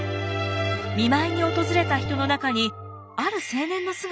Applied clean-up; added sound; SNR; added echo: none; Animal; 16 dB; none.